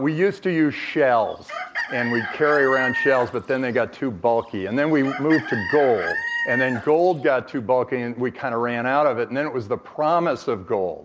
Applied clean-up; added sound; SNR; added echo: none; Chicken, rooster; 8 dB; none.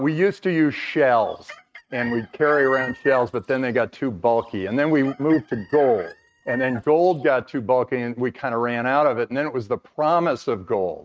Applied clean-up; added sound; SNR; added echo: neural mask model RNNoise.